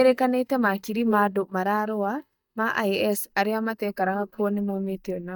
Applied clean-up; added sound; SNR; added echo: neural mask model DeepFilterNet 3.